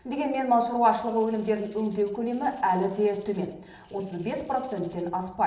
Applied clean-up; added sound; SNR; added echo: none; Tambourine; 16 dB; reverberation time 0.8 s.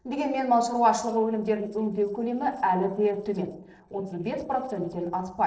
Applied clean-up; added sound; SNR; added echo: neural separator model SepFormer DNS4.